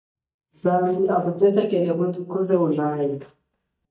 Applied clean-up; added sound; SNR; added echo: neural mask model DeepFilterNet 3.